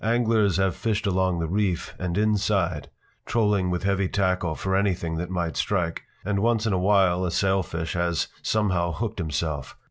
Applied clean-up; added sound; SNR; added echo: none; none; none; none.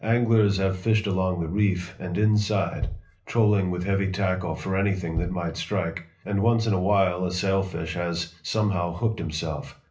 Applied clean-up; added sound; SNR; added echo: none; Bass drum; 13 dB; reverberation time 0.3 s.